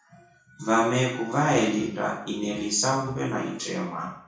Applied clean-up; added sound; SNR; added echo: none; none; none; reverberation time 0.6 s.